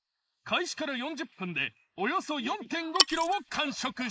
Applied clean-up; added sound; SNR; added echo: neural mask model Resemble Enhance denoiser.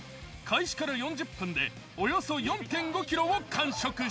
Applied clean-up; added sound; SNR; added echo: none; none; none; none.